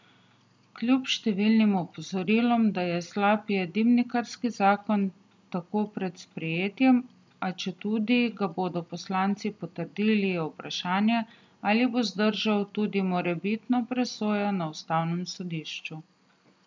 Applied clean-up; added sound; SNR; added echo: none; none; none; none.